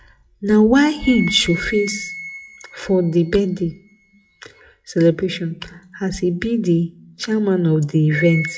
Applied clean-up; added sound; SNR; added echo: classical method WPE with log-MMSE.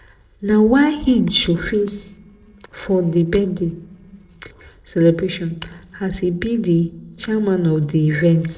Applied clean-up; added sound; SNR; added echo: neural separator model SepFormer DNS4.